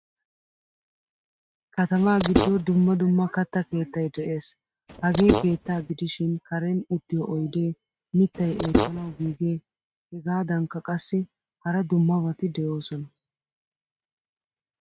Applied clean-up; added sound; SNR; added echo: neural mask model RNNoise.